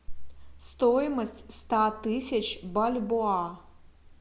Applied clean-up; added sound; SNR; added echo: none; none; none; none.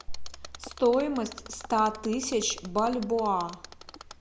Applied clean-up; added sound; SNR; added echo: none; Mechanisms; 18 dB; none.